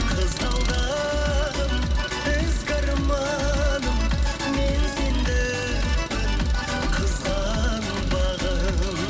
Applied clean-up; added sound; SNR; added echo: none; Engine; 13 dB; reverberation time 0.4 s.